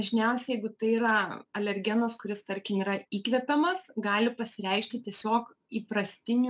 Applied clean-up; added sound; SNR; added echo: none; none; none; none.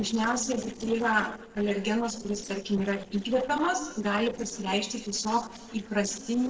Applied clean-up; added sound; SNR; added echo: neural separator model SepFormer DNS4.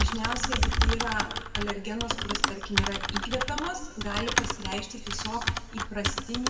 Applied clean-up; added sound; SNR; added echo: none; Typing; -5 dB; reverberation time 1.5 s.